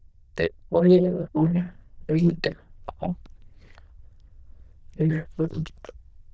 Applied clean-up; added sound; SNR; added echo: neural diffusion model UNIVERSE++.